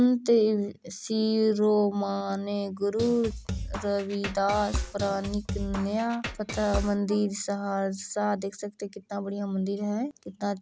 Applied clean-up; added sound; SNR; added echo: none; Drum kit; 7 dB; none.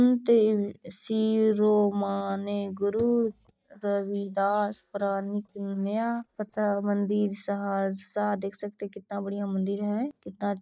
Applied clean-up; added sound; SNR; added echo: neural mask model DeepFilterNet 3.